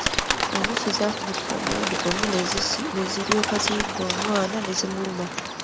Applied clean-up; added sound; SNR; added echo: none; Bird; 0 dB; none.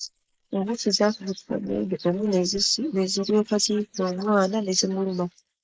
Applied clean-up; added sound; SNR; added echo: neural mask model Resemble Enhance denoiser.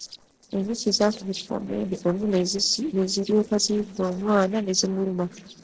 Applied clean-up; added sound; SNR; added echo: neural separator model SepFormer DNS4.